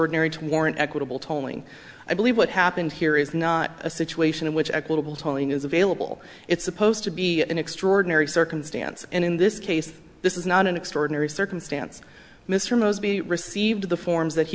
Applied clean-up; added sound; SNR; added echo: none; none; none; none.